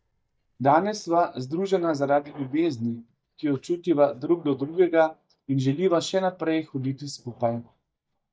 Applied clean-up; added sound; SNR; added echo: neural mask model DeepFilterNet 3.